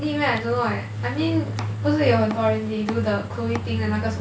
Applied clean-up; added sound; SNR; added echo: none; Domestic sounds, home sounds; 17 dB; none.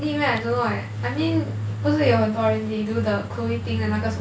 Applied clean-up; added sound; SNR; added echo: none; none; none; none.